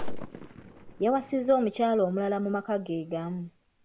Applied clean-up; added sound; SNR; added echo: none; Fireworks; 9 dB; none.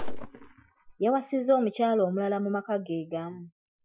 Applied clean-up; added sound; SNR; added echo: classical method Wiener filter.